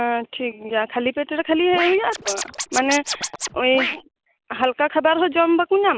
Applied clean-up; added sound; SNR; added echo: none; Scratching (performance technique); 7 dB; none.